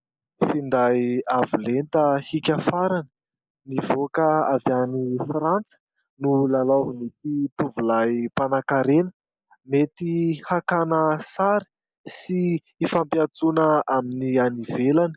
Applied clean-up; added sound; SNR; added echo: neural mask model Resemble Enhance denoiser.